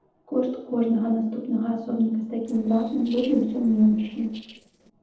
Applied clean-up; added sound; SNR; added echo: neural separator model SepFormer DNS4.